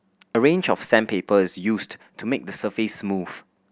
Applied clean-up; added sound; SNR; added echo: none; none; none; none.